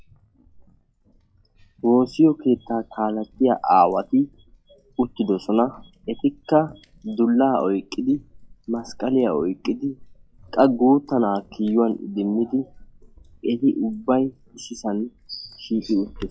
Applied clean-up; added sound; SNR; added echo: classical method log-MMSE.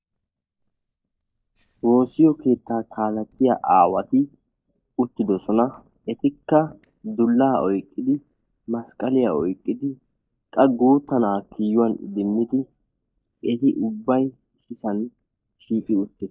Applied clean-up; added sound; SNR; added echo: neural mask model DeepFilterNet 3.